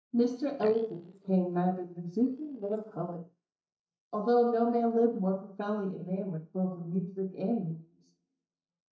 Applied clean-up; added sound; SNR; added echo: neural mask model DeepFilterNet 3.